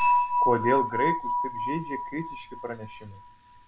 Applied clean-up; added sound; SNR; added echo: none; Dishes, pots, and pans / Chink, clink; -4 dB; none.